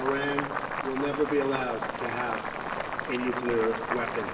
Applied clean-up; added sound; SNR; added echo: none; Boiling; 3 dB; reverberation time 0.8 s.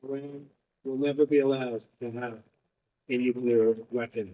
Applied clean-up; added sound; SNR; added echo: neural mask model DeepFilterNet 3.